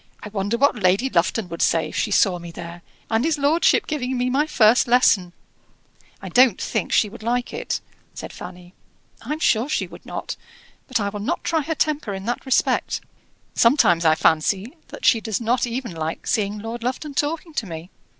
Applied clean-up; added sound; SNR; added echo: none; none; none; none.